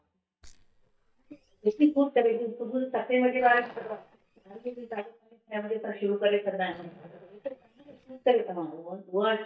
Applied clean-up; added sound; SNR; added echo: neural mask model DeepFilterNet 3.